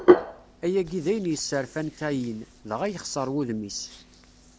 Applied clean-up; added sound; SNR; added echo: none; Hands; -1 dB; none.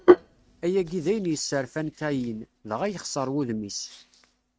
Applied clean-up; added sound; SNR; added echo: neural mask model RNNoise.